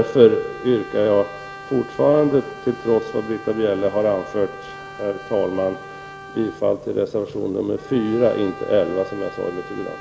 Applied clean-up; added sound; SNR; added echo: none; Brass instrument; 16 dB; none.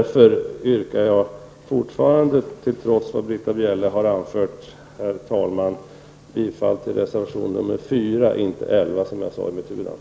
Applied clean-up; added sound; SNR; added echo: none; none; none; none.